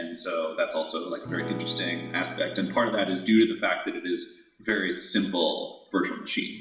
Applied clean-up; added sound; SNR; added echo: none; Acoustic guitar / Strum; 10 dB; reverberation time 0.7 s.